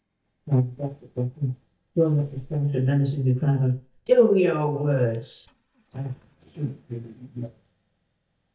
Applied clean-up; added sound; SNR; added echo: neural mask model DeepFilterNet 3.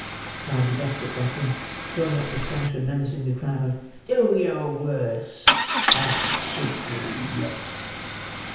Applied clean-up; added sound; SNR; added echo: none; Idling / Engine starting / Car; 2 dB; reverberation time 1.0 s.